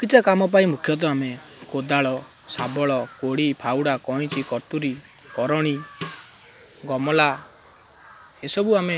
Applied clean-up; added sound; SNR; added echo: none; Snare drum; 18 dB; none.